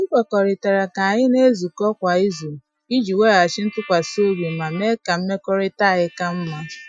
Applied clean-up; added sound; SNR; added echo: classical method Wiener filter.